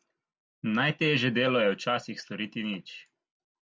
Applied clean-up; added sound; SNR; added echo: none; none; none; none.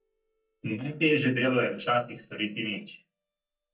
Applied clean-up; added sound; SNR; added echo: neural mask model DeepFilterNet 3.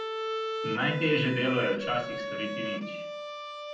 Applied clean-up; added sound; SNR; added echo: none; Bowed string instrument; 4 dB; reverberation time 0.6 s.